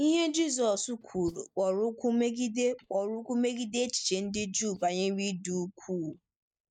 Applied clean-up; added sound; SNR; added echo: neural mask model DeepFilterNet 3.